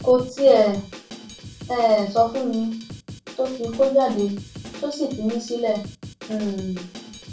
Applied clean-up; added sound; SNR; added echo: none; Drum kit; 16 dB; reverberation time 0.2 s.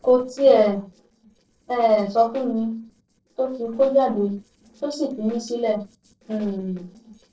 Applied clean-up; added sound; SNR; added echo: neural separator model SepFormer DNS4.